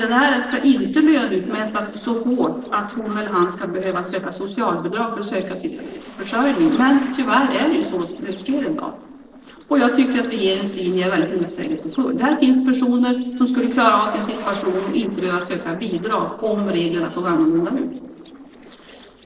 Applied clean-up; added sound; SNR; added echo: neural separator model SepFormer DNS4.